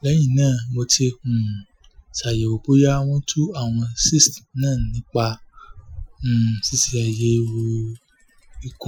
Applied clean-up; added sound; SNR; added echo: classical method Wiener filter.